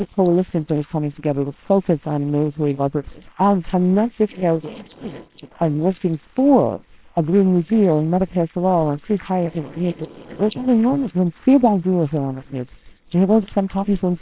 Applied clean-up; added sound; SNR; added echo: neural separator model SepFormer WHAMR!.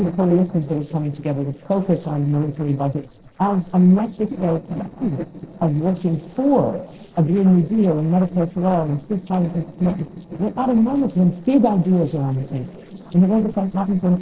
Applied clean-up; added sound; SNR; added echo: neural separator model SepFormer DNS4.